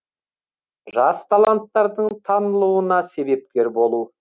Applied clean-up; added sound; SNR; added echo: none; none; none; none.